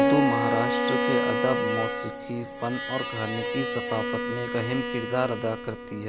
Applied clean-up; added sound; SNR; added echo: none; Bowed string instrument + Keyboard (musical); -2 dB; none.